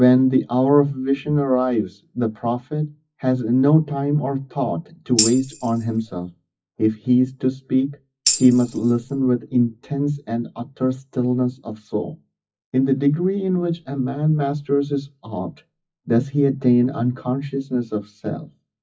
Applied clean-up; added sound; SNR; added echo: classical method WPE with log-MMSE.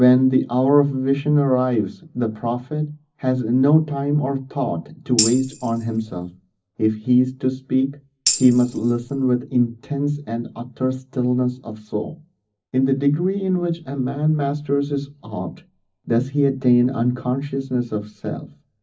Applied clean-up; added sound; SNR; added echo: none; Tambourine; 6 dB; reverberation time 0.4 s.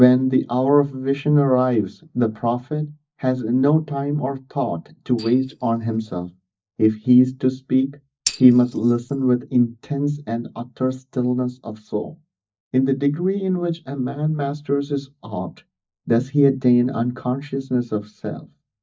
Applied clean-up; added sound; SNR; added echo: neural mask model DeepFilterNet 3.